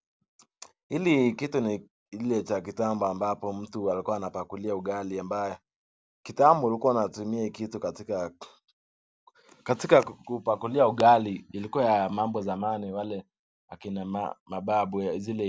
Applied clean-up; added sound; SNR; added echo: none; none; none; none.